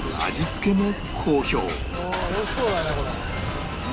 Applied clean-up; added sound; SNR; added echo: none; Tambourine + Engine starting / Car; 4 dB; none.